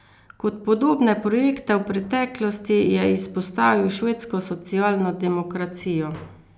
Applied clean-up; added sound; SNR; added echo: none; none; none; none.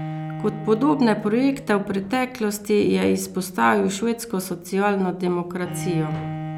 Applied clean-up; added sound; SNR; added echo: none; Bowed string instrument; 12 dB; none.